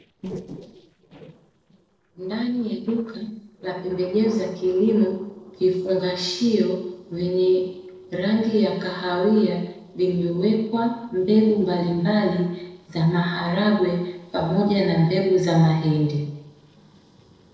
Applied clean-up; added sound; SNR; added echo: neural separator model SepFormer DNS4.